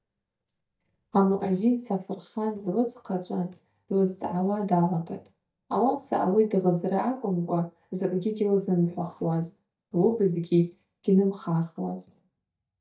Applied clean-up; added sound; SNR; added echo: neural mask model DeepFilterNet 3.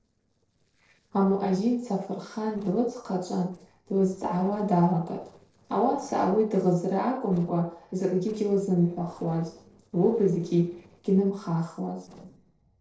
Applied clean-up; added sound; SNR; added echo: neural separator model SepFormer DNS4.